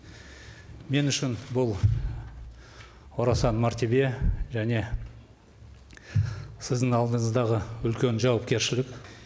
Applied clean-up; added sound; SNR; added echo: none; none; none; none.